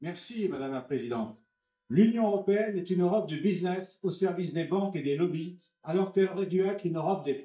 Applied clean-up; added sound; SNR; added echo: neural mask model DeepFilterNet 3.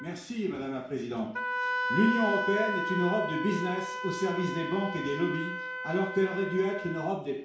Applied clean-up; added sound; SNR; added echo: none; Wind instrument, woodwind instrument; 4 dB; reverberation time 0.6 s.